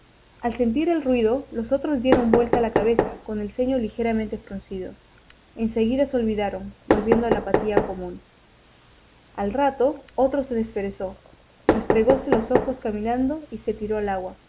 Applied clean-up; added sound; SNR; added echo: none; Knock; 4 dB; none.